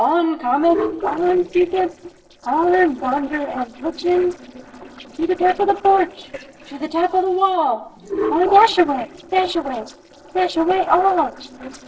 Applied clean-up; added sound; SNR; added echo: neural separator model SepFormer DNS4.